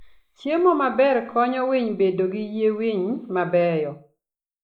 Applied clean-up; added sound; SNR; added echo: neural mask model Resemble Enhance denoiser.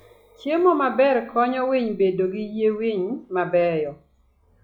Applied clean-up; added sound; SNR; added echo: classical method log-MMSE.